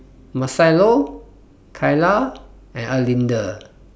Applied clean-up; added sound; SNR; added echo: none; none; none; none.